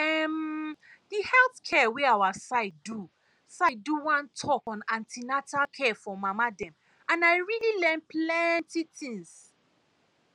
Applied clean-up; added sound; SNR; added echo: none; none; none; none.